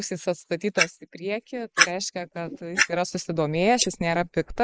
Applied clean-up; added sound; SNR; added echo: neural mask model Resemble Enhance denoiser.